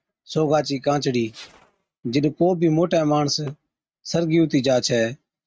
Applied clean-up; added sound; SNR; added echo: neural mask model RNNoise.